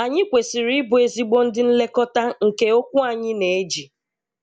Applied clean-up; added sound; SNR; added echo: none; none; none; none.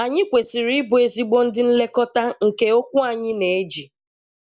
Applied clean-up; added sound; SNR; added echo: neural mask model Resemble Enhance denoiser.